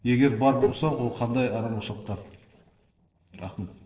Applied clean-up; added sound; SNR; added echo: neural separator model SepFormer DNS4.